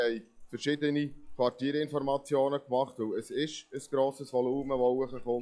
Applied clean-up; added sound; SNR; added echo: classical method log-MMSE.